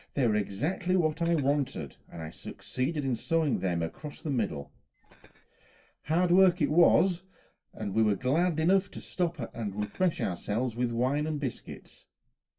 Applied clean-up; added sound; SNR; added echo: neural separator model SepFormer DNS4.